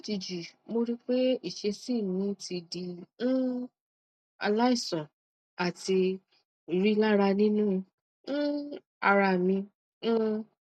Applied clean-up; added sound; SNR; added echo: none; none; none; none.